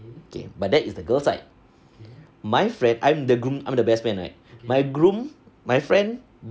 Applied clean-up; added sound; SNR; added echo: none; none; none; none.